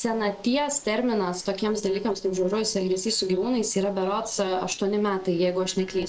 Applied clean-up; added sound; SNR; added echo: neural separator model SepFormer DNS4.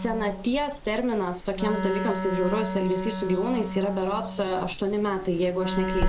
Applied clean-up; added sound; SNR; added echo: none; Water + Wind instrument, woodwind instrument; 5 dB; none.